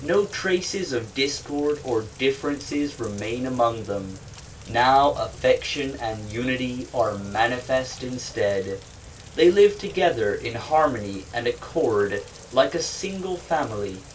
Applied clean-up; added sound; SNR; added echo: none; Rain; 18 dB; reverberation time 0.2 s.